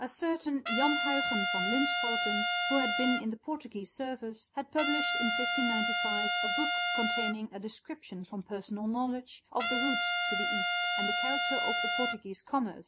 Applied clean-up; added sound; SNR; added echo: none; Trumpet; -4 dB; none.